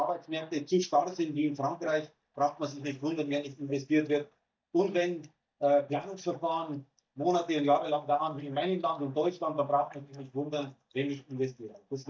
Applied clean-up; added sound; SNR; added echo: neural mask model DeepFilterNet 3.